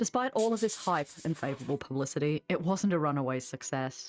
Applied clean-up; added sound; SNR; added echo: neural mask model RNNoise.